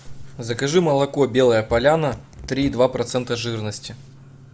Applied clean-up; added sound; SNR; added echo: none; none; none; none.